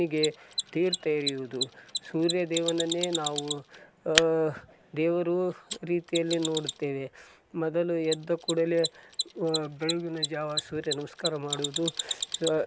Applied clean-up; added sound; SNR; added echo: none; Mechanisms; 6 dB; none.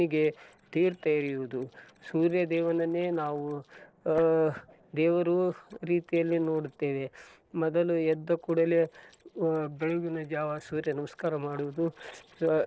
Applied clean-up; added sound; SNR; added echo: neural separator model SepFormer DNS4.